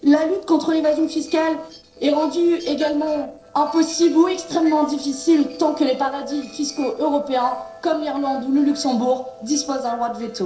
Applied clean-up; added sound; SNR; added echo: neural separator model SepFormer DNS4.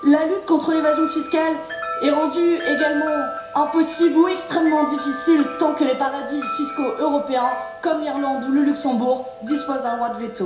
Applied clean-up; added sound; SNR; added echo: none; Wind chime; 11 dB; reverberation time 0.7 s.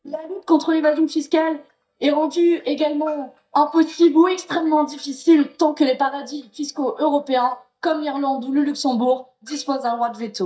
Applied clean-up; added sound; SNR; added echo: neural mask model DeepFilterNet 3.